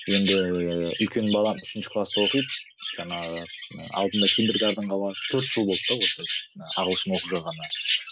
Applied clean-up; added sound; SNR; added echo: none; Chirp, tweet; 0 dB; none.